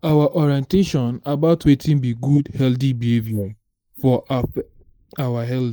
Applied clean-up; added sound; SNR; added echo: neural mask model Resemble Enhance denoiser.